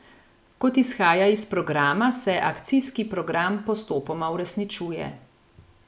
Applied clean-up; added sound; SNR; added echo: none; none; none; none.